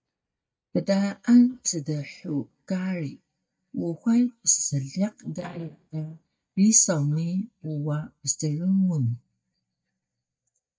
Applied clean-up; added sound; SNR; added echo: neural mask model DeepFilterNet 3.